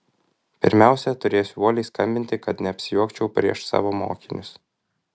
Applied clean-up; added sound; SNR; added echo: none; none; none; none.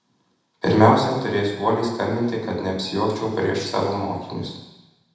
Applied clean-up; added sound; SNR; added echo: none; none; none; reverberation time 1.0 s.